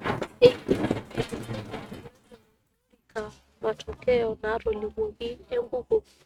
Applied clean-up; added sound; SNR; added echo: neural mask model RNNoise.